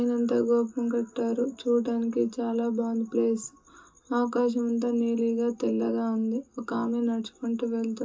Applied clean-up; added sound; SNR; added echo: none; none; none; reverberation time 0.2 s.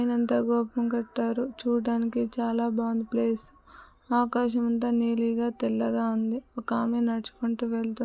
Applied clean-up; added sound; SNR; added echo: none; none; none; none.